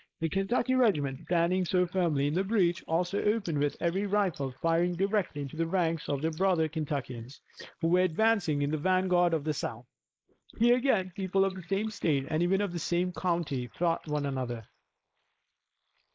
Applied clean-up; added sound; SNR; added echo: neural mask model Resemble Enhance denoiser.